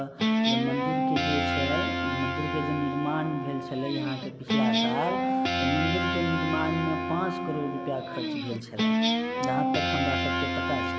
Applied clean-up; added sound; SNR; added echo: none; Guitar; -4 dB; none.